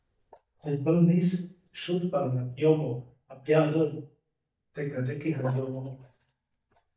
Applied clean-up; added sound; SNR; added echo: neural mask model DeepFilterNet 3.